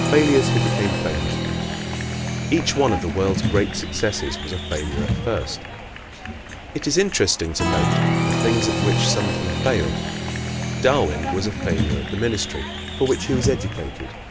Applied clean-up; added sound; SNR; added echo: none; Applause; 0 dB; none.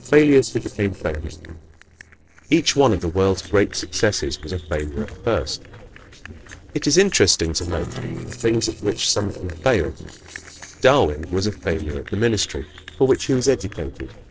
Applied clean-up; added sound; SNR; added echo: neural separator model SepFormer DNS4.